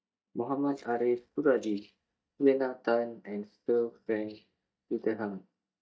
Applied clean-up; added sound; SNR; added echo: neural mask model DeepFilterNet 3.